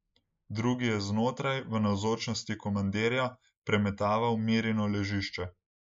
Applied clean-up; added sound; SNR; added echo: neural mask model Resemble Enhance denoiser.